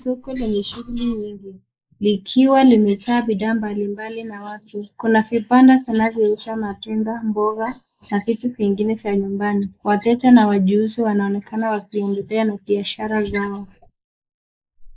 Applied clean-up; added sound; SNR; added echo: neural mask model Resemble Enhance denoiser.